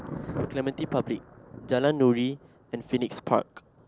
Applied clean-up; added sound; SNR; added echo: none; Thunder; 12 dB; none.